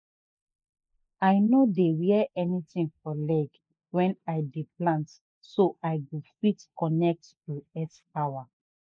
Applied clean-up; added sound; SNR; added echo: neural mask model Resemble Enhance denoiser.